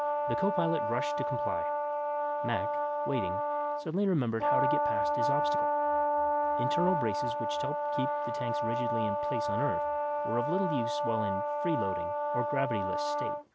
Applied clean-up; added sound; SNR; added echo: none; Brass instrument; -5 dB; none.